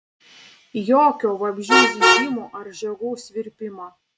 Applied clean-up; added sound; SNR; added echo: none; Vehicle horn, car horn, honking; -1 dB; none.